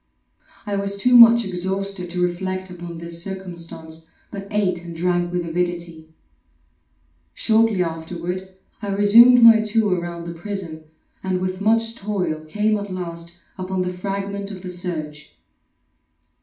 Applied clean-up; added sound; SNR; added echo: none; none; none; reverberation time 0.3 s.